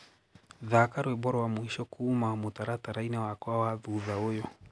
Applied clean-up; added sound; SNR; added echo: none; none; none; none.